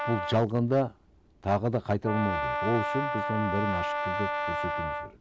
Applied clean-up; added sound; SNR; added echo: none; Brass instrument; 2 dB; none.